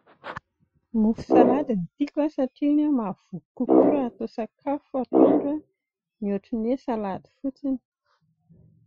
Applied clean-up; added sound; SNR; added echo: classical method Wiener filter.